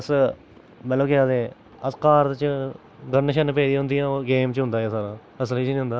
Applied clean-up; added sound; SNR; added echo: none; none; none; none.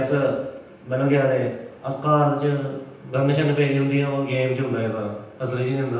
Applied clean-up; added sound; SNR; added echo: none; none; none; reverberation time 0.9 s.